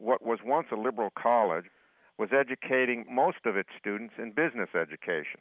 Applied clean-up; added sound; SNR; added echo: none; none; none; none.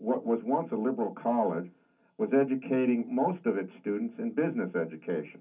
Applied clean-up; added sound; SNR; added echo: none; none; none; reverberation time 0.3 s.